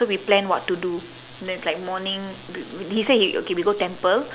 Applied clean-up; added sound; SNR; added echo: none; none; none; none.